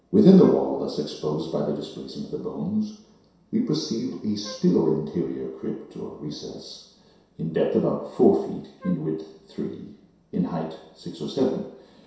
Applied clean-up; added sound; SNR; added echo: none; Wind instrument, woodwind instrument; 20 dB; reverberation time 0.7 s.